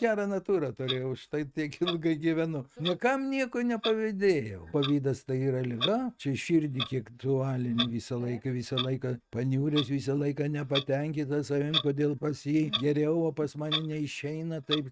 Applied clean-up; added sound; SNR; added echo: neural mask model RNNoise.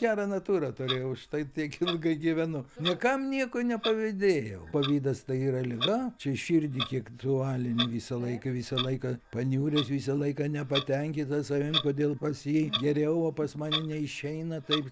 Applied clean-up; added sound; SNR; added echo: none; Clock; 10 dB; none.